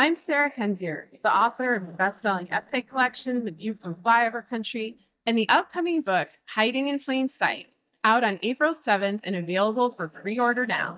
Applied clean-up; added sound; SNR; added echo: neural mask model DeepFilterNet 3.